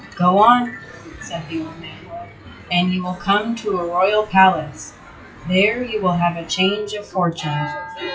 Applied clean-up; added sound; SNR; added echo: classical method WPE with log-MMSE.